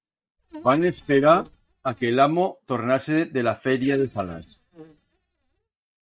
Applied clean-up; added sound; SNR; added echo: neural mask model DeepFilterNet 3.